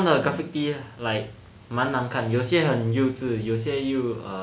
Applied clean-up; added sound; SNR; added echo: none; none; none; none.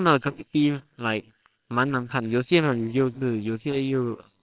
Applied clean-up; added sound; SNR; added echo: neural separator model SepFormer WHAMR!.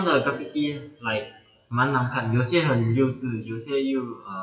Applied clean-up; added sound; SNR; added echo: classical method WPE with log-MMSE.